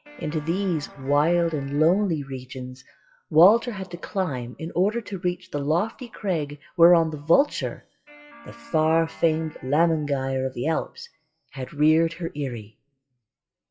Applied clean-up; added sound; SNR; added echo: classical method WPE with log-MMSE.